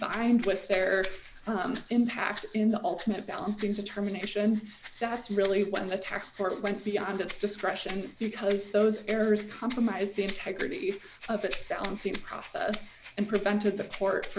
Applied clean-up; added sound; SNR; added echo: none; Rattle (instrument); 14 dB; none.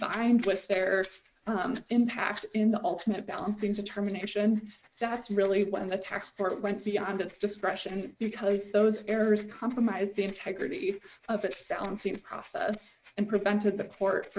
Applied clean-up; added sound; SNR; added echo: neural mask model RNNoise.